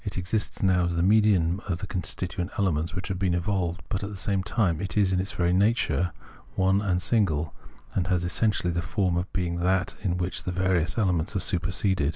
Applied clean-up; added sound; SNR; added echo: none; none; none; none.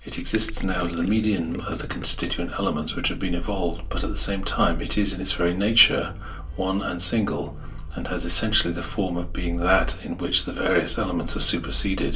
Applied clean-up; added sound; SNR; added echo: none; Gurgling; 16 dB; reverberation time 0.2 s.